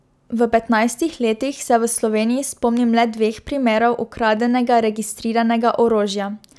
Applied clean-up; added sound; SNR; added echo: none; none; none; none.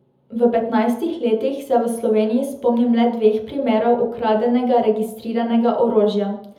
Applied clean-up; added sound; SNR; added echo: none; none; none; reverberation time 0.7 s.